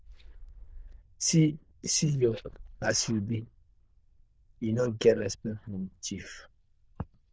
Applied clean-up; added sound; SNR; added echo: neural diffusion model UNIVERSE++.